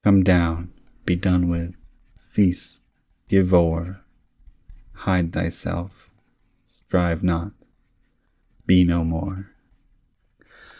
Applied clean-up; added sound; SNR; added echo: neural mask model DeepFilterNet 3.